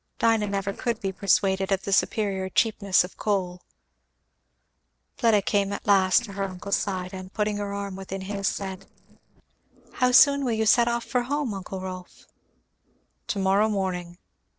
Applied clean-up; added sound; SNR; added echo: neural separator model SepFormer DNS4.